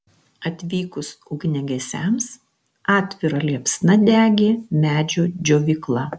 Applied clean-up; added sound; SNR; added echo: none; none; none; none.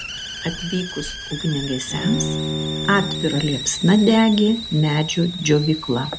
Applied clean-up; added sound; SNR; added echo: none; Hiss + Bowed string instrument; 8 dB; none.